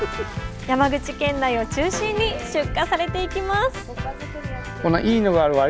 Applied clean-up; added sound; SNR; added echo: none; Piano; 20 dB; none.